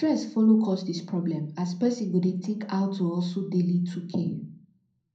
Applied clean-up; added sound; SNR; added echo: none; none; none; reverberation time 0.5 s.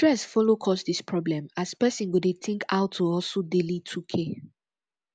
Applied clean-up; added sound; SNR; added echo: none; none; none; none.